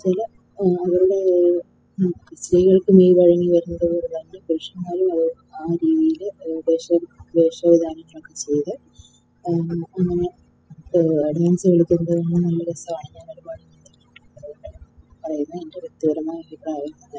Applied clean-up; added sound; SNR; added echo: classical method spectral subtraction.